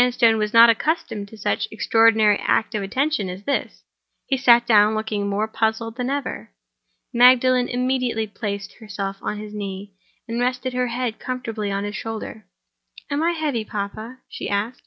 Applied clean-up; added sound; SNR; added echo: none; none; none; none.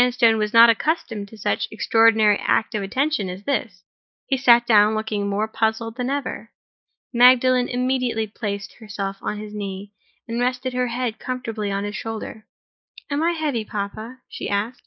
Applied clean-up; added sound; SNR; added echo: neural mask model Resemble Enhance denoiser.